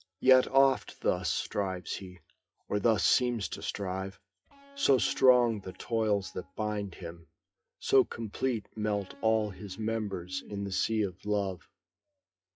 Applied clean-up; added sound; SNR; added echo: classical method WPE with log-MMSE.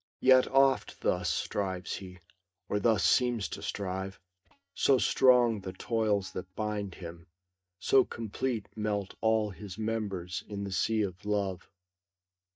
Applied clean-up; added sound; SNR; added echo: neural mask model DeepFilterNet 3.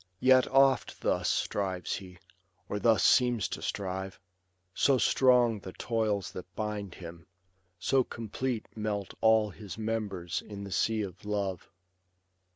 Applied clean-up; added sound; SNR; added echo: none; none; none; none.